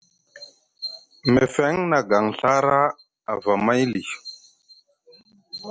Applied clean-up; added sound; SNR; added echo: none; none; none; none.